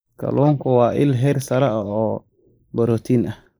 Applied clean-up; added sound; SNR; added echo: neural mask model Resemble Enhance denoiser.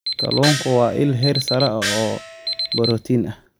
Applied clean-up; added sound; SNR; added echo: none; Alarm + Gong; 6 dB; none.